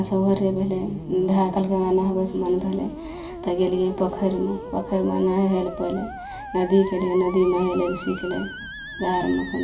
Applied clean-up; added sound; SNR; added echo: none; Musical instrument; 13 dB; reverberation time 0.2 s.